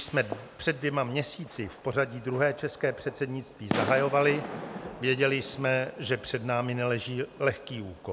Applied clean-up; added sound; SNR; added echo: none; Fireworks; 11 dB; none.